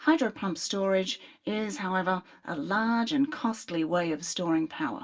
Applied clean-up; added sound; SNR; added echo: none; none; none; reverberation time 0.1 s.